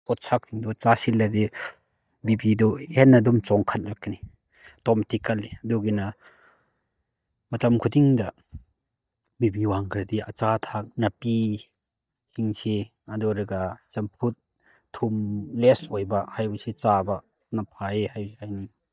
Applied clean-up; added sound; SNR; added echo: neural mask model DeepFilterNet 3.